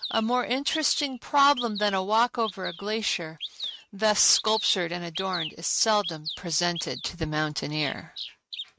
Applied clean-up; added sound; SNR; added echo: neural mask model RNNoise.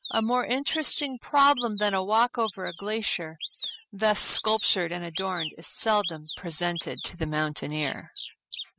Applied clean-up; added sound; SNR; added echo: classical method spectral subtraction.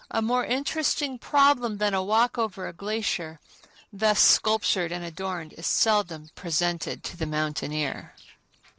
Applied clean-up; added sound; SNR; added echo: neural separator model SepFormer DNS4.